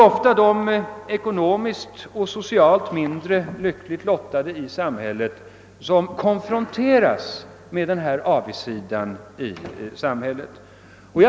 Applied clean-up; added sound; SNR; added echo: none; none; none; none.